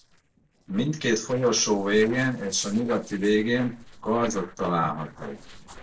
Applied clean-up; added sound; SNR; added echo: neural separator model SepFormer DNS4.